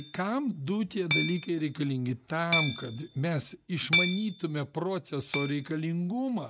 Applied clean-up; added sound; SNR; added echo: none; Hammer; 4 dB; none.